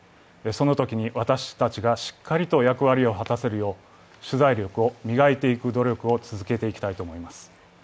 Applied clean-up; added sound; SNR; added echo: none; none; none; none.